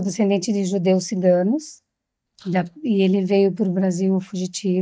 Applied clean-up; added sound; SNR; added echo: neural mask model DeepFilterNet 3.